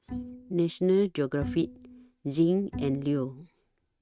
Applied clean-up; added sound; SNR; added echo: neural mask model RNNoise.